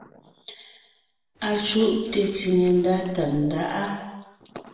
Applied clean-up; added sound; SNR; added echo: neural separator model SepFormer DNS4.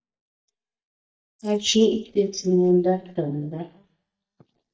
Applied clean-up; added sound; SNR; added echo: neural mask model DeepFilterNet 3.